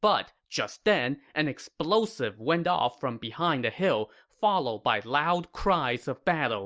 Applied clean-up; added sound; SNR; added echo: none; none; none; none.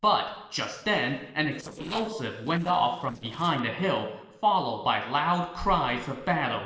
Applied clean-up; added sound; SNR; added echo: neural separator model SepFormer DNS4.